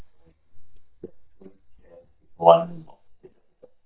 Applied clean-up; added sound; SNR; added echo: neural mask model DeepFilterNet 3.